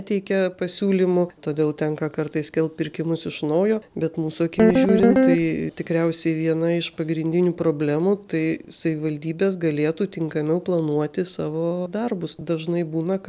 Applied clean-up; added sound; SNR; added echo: none; Guitar; -5 dB; none.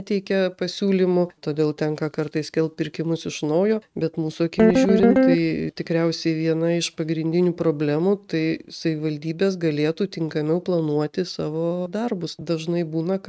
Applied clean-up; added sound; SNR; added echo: neural mask model RNNoise.